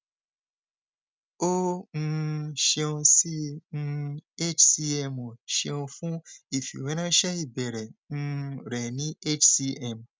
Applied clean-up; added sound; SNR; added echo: none; none; none; none.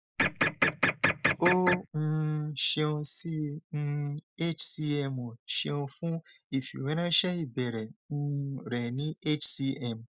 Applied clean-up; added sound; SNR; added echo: neural mask model Resemble Enhance denoiser.